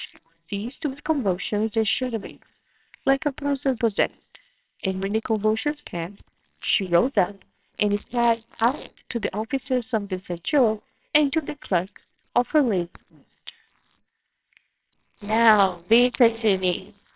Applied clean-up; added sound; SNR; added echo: neural separator model SepFormer WHAMR!.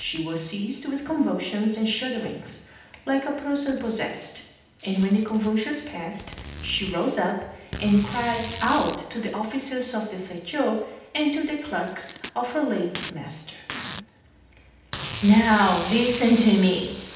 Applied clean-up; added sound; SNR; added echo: none; Packing tape, duct tape; 15 dB; reverberation time 0.8 s.